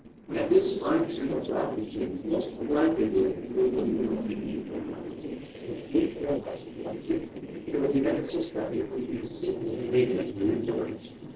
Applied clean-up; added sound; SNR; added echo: neural separator model SepFormer DNS4.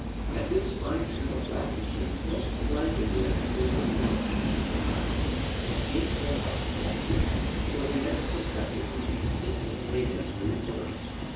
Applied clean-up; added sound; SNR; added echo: none; Train; -4 dB; reverberation time 0.6 s.